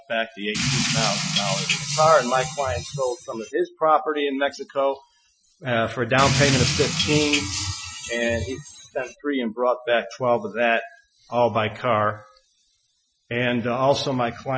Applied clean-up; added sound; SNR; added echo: classical method Wiener filter.